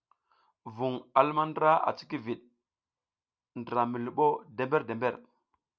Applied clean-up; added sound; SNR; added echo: none; none; none; none.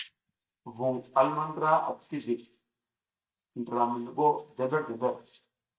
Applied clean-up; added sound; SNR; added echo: neural mask model DeepFilterNet 3.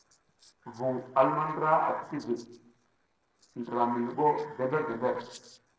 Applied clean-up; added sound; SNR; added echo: neural separator model SepFormer DNS4.